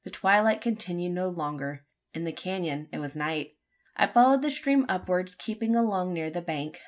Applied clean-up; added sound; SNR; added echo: none; none; none; none.